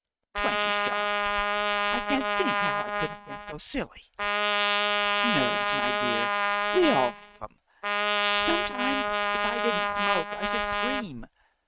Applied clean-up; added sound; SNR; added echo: neural mask model RNNoise.